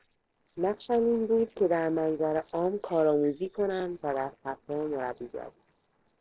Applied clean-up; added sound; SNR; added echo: neural separator model SepFormer DNS4.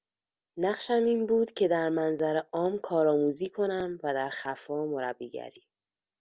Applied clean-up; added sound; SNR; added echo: none; none; none; none.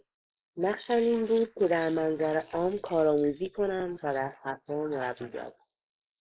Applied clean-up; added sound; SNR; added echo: neural mask model Resemble Enhance denoiser.